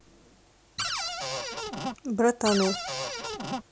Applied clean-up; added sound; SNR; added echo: none; Cupboard open or close; 2 dB; none.